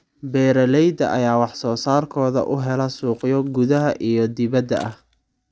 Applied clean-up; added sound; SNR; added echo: neural mask model RNNoise.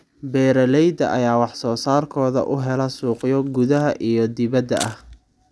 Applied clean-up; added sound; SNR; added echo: none; Camera; 19 dB; none.